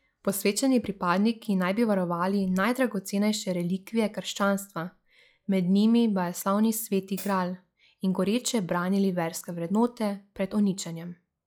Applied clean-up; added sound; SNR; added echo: classical method log-MMSE.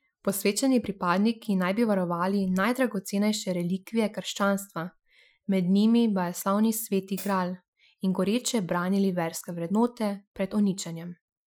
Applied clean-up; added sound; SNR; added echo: classical method Wiener filter.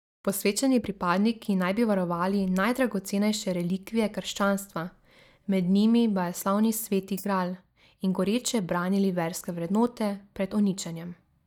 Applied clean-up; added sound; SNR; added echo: neural mask model DeepFilterNet 3.